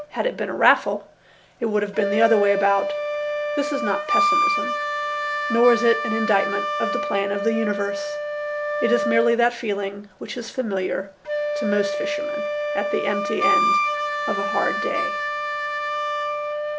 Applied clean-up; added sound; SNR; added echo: none; Wind instrument, woodwind instrument; 1 dB; none.